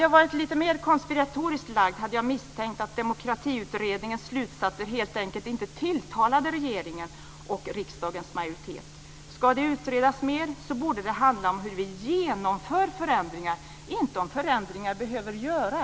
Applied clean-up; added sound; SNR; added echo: none; none; none; none.